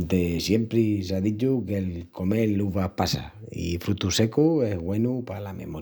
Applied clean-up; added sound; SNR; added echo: none; none; none; none.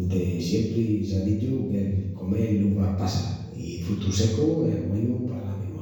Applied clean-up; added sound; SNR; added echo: none; none; none; reverberation time 1.0 s.